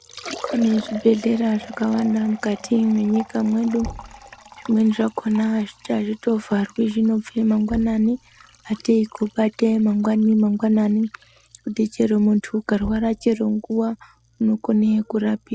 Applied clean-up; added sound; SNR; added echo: none; Knock / Wood + Liquid; 19 dB; none.